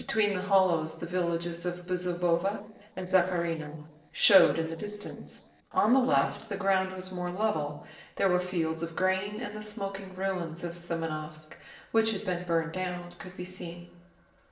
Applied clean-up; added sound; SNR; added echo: neural separator model SepFormer DNS4.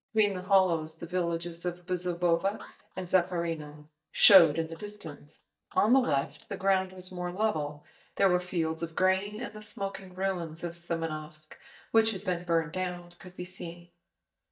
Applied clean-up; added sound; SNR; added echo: neural mask model DeepFilterNet 3.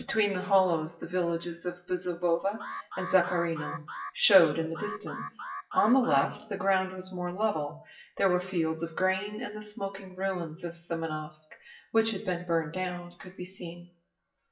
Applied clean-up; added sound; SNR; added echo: classical method WPE with log-MMSE.